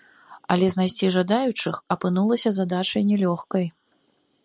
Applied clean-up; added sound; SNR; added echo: none; none; none; none.